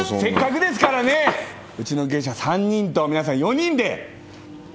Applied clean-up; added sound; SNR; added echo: none; Train + Gunshot, gunfire; 9 dB; none.